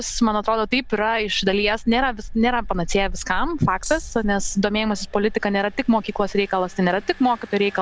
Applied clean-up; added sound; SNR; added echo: none; Engine + Rattle (instrument); 10 dB; none.